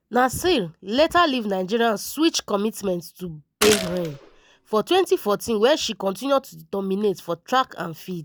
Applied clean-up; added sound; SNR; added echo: none; Gunshot, gunfire; 6 dB; none.